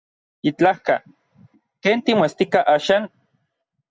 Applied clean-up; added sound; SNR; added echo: none; none; none; none.